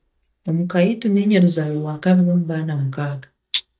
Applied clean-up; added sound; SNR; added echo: neural mask model DeepFilterNet 3.